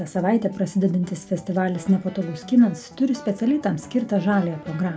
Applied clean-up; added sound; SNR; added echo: none; none; none; reverberation time 0.2 s.